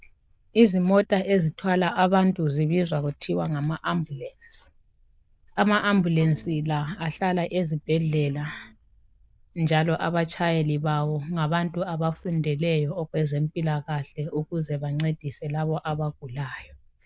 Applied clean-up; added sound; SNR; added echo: neural diffusion model UNIVERSE++.